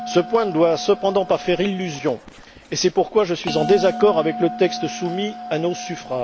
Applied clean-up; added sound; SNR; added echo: none; Bell; 11 dB; none.